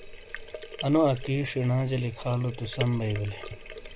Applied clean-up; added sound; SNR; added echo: none; Sink (filling or washing); 12 dB; none.